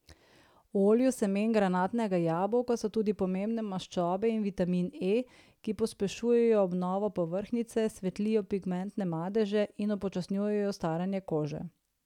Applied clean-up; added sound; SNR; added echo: none; none; none; none.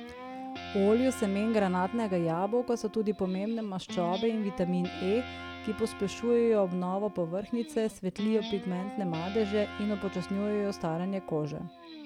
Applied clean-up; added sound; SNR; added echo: none; Guitar; 12 dB; none.